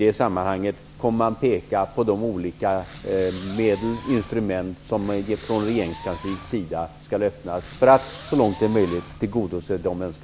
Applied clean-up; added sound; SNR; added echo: none; Fireworks; 12 dB; none.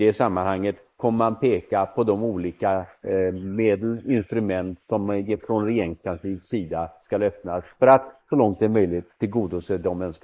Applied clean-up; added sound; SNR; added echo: neural mask model Resemble Enhance denoiser.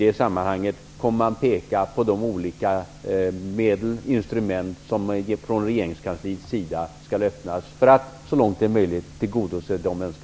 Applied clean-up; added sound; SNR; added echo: none; none; none; none.